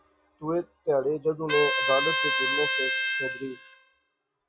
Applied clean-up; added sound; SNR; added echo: classical method log-MMSE.